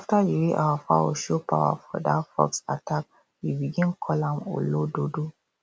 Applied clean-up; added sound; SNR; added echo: none; none; none; none.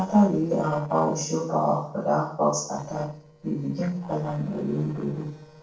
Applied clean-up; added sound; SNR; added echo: neural separator model SepFormer DNS4.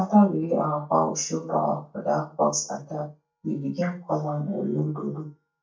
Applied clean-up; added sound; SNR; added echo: neural mask model DeepFilterNet 3.